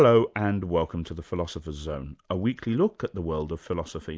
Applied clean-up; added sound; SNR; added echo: none; none; none; none.